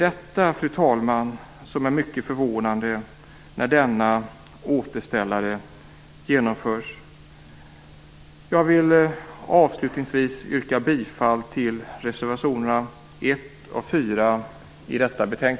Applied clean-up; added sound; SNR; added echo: none; none; none; none.